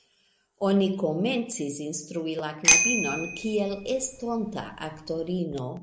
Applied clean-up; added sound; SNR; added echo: none; Bicycle bell; -1 dB; none.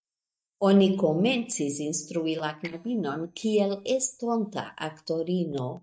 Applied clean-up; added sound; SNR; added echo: neural mask model DeepFilterNet 3.